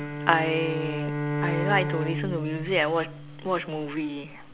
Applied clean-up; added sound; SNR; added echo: none; Bowed string instrument; 3 dB; none.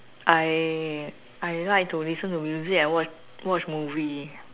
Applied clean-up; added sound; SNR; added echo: none; none; none; none.